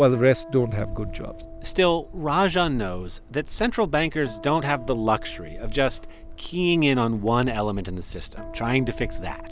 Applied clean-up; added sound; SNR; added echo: none; Acoustic guitar; 19 dB; none.